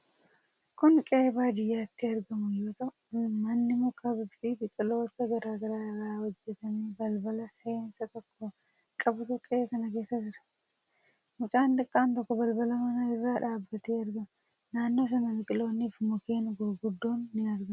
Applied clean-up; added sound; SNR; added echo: none; none; none; none.